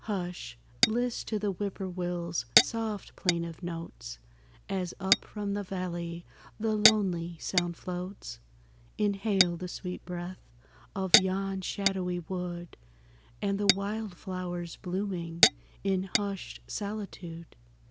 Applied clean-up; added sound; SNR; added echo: none; Tap / Glass; 2 dB; none.